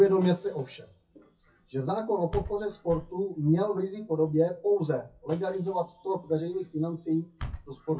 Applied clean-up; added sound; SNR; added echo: classical method WPE with log-MMSE.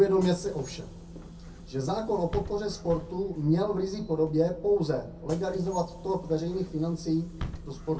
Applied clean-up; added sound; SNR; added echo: none; Bus / Engine; 13 dB; reverberation time 0.3 s.